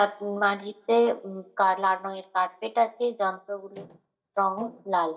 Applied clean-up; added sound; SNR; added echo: neural mask model DeepFilterNet 3.